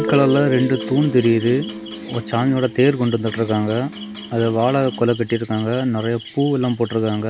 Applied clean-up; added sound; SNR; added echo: none; Electric guitar + Guitar; 12 dB; none.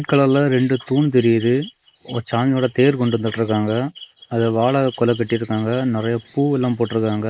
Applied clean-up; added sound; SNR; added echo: neural mask model Resemble Enhance denoiser.